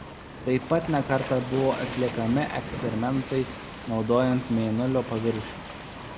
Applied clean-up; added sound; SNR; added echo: none; Waves, surf; 10 dB; none.